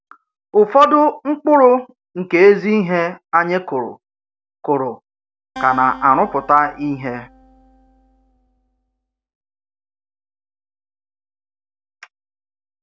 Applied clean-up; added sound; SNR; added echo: none; Acoustic guitar; 19 dB; none.